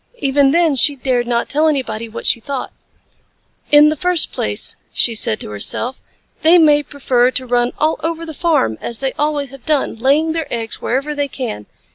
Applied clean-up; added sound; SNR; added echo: none; none; none; none.